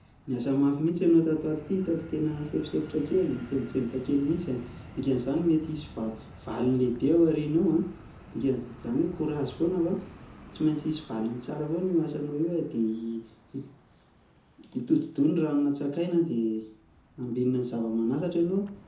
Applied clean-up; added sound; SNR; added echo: none; Fixed-wing aircraft, airplane; 20 dB; reverberation time 0.5 s.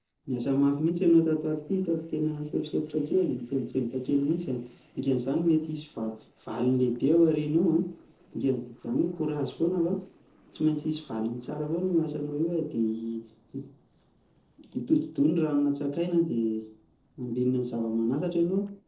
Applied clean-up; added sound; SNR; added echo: neural separator model SepFormer DNS4.